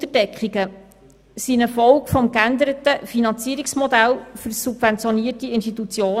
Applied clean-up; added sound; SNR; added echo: none; none; none; none.